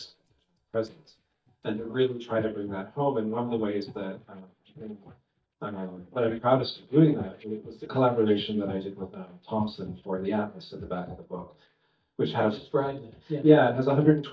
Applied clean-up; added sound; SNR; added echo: neural mask model DeepFilterNet 3.